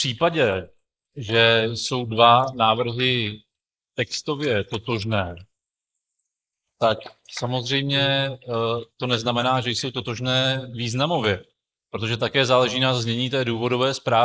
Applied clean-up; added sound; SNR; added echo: neural mask model Resemble Enhance denoiser.